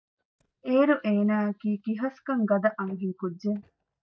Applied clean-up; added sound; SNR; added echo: neural mask model DeepFilterNet 3.